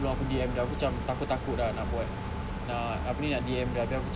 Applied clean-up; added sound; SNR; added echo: none; Water; 19 dB; none.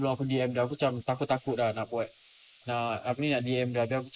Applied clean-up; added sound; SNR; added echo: neural mask model Resemble Enhance denoiser.